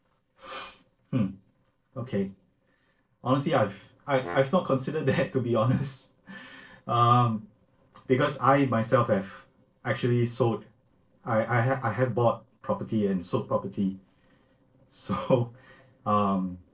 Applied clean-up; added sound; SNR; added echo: neural separator model SepFormer DNS4.